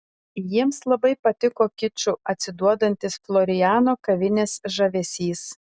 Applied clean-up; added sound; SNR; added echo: none; none; none; none.